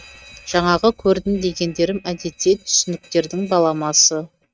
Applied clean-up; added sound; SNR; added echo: neural mask model RNNoise.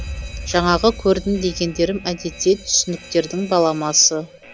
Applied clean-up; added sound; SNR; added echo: none; Alarm; 14 dB; none.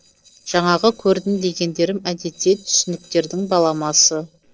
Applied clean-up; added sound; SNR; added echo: neural separator model SepFormer DNS4.